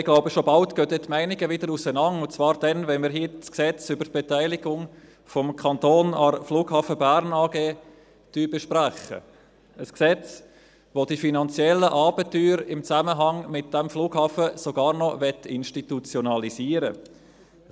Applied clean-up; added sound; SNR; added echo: none; none; none; none.